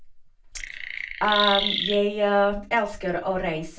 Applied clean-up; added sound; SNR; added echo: none; Chirp, tweet; 3 dB; reverberation time 0.3 s.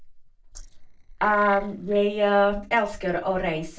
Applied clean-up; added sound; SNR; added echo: neural separator model SepFormer DNS4.